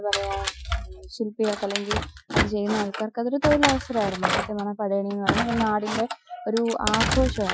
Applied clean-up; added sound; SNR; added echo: classical method Wiener filter.